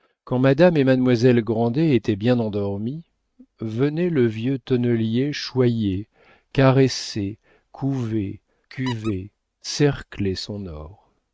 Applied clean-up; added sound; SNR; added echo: neural mask model RNNoise.